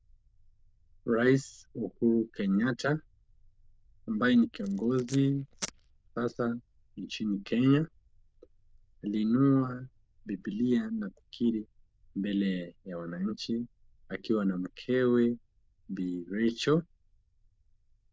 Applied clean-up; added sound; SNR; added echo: neural diffusion model UNIVERSE++.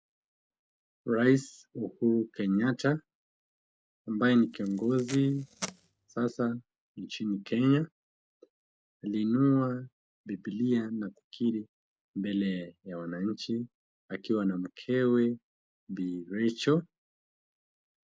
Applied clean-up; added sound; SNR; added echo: none; Packing tape, duct tape; 15 dB; none.